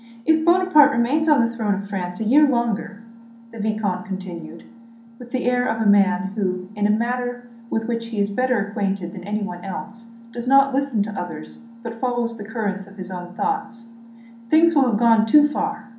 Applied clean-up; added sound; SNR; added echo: none; none; none; reverberation time 0.6 s.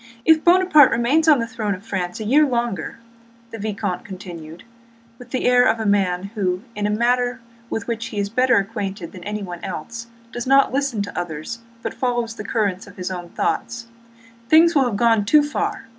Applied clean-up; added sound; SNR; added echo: none; none; none; none.